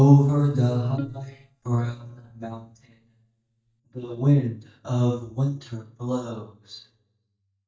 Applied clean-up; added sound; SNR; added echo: neural mask model DeepFilterNet 3.